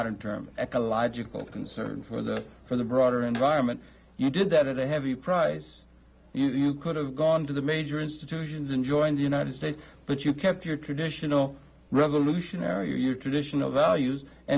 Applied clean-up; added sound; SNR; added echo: none; none; none; none.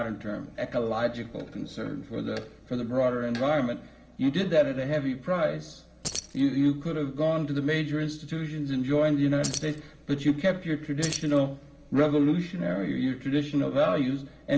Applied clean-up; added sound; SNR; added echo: none; Keys jangling; 12 dB; reverberation time 1.3 s.